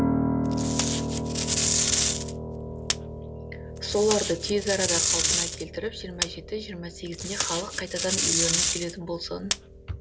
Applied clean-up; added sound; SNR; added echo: none; Packing tape, duct tape + Piano; -5 dB; none.